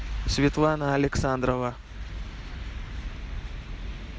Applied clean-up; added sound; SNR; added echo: none; none; none; none.